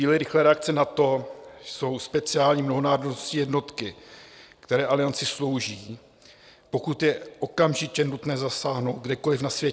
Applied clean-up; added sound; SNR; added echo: none; none; none; none.